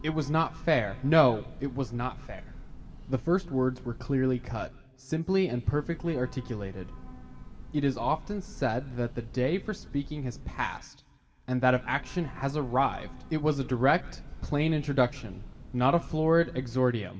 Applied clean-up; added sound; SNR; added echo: none; Train / Breathing; 14 dB; reverberation time 1.4 s.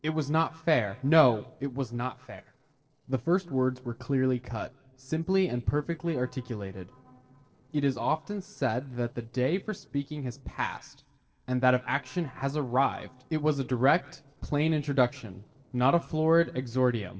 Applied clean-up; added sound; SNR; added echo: neural separator model SepFormer DNS4.